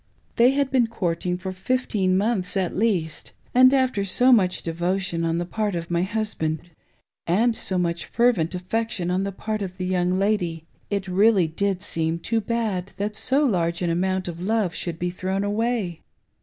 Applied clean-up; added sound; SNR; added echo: none; none; none; none.